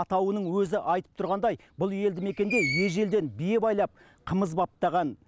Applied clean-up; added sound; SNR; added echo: none; Screech; 10 dB; none.